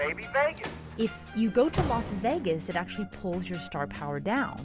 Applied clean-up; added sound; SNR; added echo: none; Slam; 11 dB; none.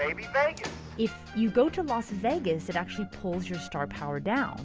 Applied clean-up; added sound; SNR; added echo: none; none; none; none.